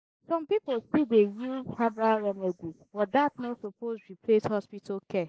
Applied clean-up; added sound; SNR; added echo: neural mask model Resemble Enhance denoiser.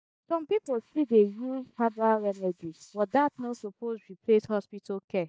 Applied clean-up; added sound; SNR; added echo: neural mask model DeepFilterNet 3.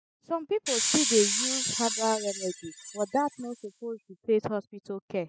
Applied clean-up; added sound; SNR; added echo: classical method spectral subtraction.